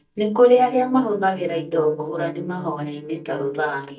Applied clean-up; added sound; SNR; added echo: neural mask model DeepFilterNet 3.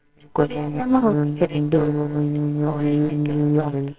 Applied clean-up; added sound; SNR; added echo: neural separator model SepFormer WHAMR!.